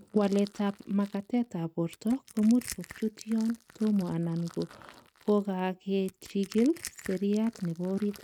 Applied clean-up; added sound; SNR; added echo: neural mask model RNNoise.